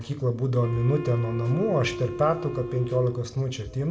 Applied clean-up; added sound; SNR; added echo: none; Wind instrument, woodwind instrument; 10 dB; reverberation time 1.4 s.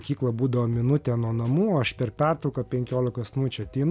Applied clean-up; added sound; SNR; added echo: none; none; none; none.